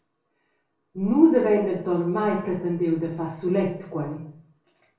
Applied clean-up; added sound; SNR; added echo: none; none; none; reverberation time 0.3 s.